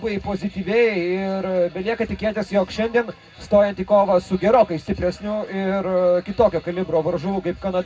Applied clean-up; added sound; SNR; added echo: none; none; none; reverberation time 0.3 s.